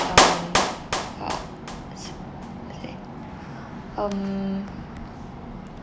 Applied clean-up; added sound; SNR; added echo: none; Clapping; -5 dB; none.